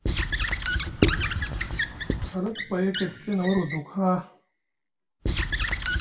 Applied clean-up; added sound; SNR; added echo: none; Squeak / Writing; -3 dB; reverberation time 0.2 s.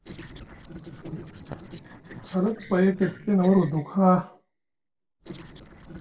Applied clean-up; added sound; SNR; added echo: neural separator model SepFormer DNS4.